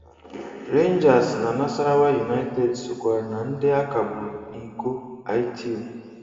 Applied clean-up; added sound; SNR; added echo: none; none; none; reverberation time 2.0 s.